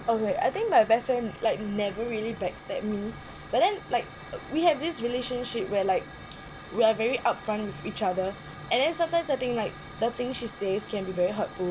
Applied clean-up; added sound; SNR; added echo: none; Hiss / Fire; 16 dB; none.